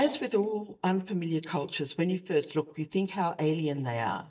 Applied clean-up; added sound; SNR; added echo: neural mask model DeepFilterNet 3.